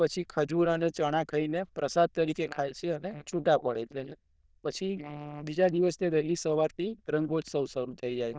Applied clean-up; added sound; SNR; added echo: neural diffusion model UNIVERSE++.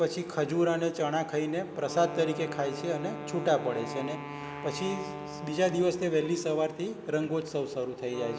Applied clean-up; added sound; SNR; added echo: none; Wind instrument, woodwind instrument; 12 dB; none.